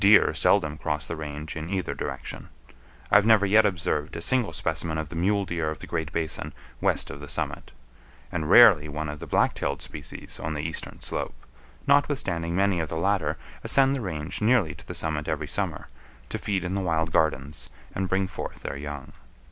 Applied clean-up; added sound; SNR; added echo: none; none; none; none.